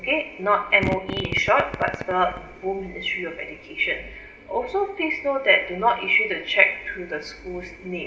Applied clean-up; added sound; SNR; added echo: none; Fart; 7 dB; reverberation time 0.8 s.